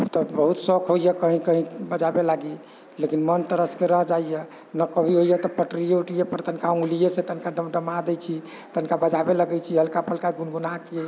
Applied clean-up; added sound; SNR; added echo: none; none; none; none.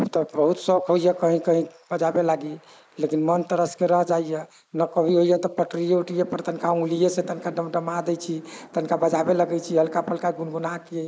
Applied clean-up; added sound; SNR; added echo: neural mask model Resemble Enhance denoiser.